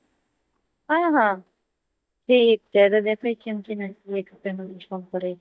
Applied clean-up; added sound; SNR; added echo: neural mask model DeepFilterNet 3.